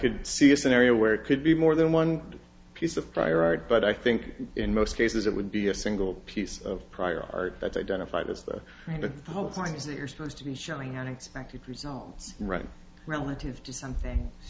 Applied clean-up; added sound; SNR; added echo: none; none; none; none.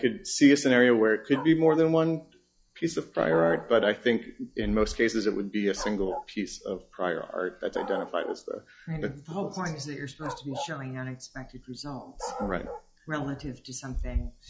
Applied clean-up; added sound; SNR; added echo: classical method log-MMSE.